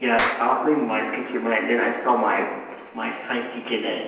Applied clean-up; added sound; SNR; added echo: none; Clapping; 11 dB; reverberation time 1.0 s.